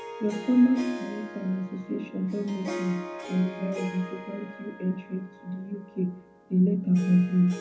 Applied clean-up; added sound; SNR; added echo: none; Harp; 13 dB; reverberation time 0.3 s.